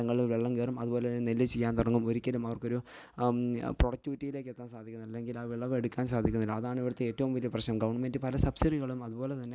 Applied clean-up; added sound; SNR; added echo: none; none; none; none.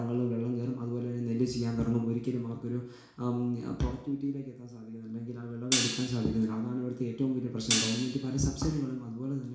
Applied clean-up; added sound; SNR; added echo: none; Hi-hat; 4 dB; reverberation time 0.7 s.